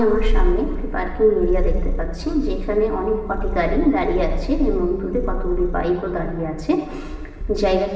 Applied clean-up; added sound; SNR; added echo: none; Purr; 2 dB; reverberation time 2.4 s.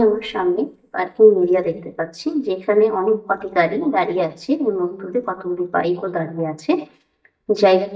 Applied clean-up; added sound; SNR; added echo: neural mask model DeepFilterNet 3.